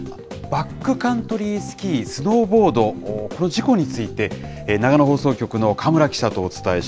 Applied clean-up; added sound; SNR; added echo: none; none; none; none.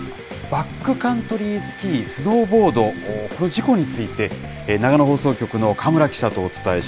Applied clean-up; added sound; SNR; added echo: none; Frying (food) + Wind instrument, woodwind instrument; 20 dB; none.